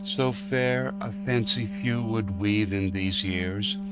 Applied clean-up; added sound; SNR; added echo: neural mask model RNNoise.